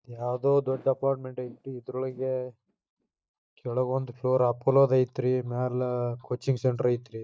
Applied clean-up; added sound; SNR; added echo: neural mask model DeepFilterNet 3.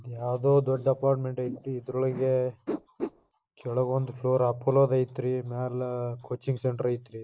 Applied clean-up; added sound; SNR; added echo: neural mask model Resemble Enhance denoiser.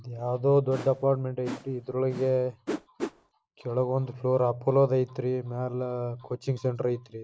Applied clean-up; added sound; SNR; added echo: none; Whoosh, swoosh, swish; 12 dB; none.